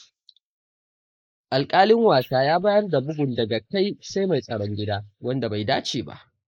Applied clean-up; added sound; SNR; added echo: neural mask model Resemble Enhance denoiser.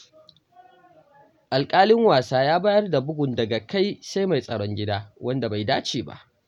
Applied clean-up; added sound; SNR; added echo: none; none; none; none.